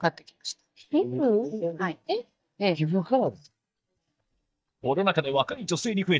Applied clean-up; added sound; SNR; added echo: neural mask model DeepFilterNet 3.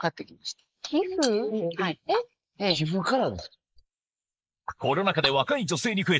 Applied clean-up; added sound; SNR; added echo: neural mask model Resemble Enhance denoiser.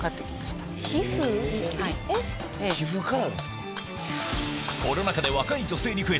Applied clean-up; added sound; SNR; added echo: none; Shatter; 11 dB; none.